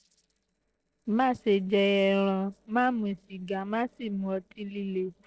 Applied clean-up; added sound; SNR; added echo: neural separator model SepFormer DNS4.